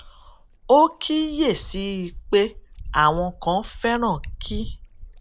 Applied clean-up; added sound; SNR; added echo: none; Wind; 13 dB; none.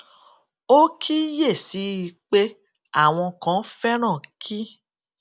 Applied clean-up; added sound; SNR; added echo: none; none; none; none.